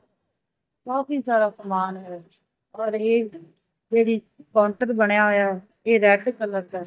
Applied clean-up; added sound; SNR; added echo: neural mask model DeepFilterNet 3.